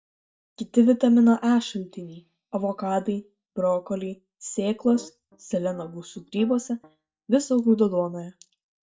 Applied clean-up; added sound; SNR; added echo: neural mask model DeepFilterNet 3.